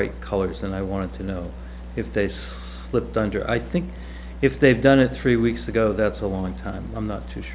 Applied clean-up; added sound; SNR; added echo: none; none; none; none.